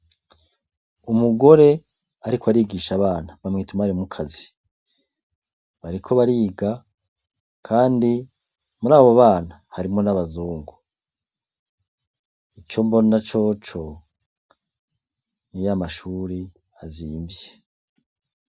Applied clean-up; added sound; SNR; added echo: none; none; none; none.